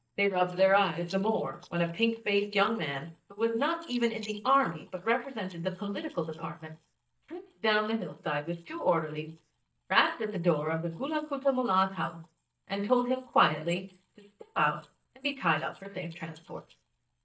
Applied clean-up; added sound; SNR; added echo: neural mask model DeepFilterNet 3.